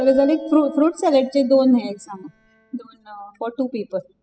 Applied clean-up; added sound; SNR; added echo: classical method spectral subtraction.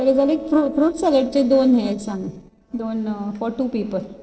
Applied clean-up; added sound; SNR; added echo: neural separator model SepFormer DNS4.